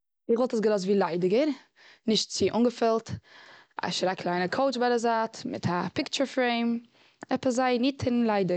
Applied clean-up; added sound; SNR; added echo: none; none; none; none.